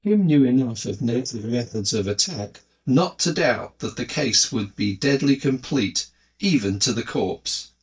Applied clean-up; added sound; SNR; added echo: neural mask model DeepFilterNet 3.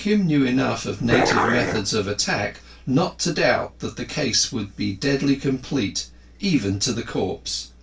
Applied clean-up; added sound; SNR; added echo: none; Dog; -1 dB; reverberation time 0.2 s.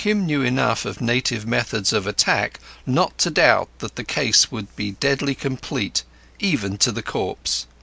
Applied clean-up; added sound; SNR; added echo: none; none; none; none.